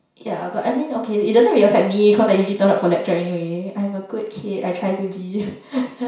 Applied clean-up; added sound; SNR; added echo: none; none; none; reverberation time 0.6 s.